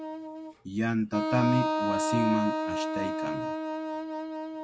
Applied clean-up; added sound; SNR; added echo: none; Wind instrument, woodwind instrument; -1 dB; none.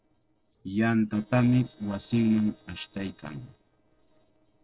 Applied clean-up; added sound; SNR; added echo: neural separator model SepFormer DNS4.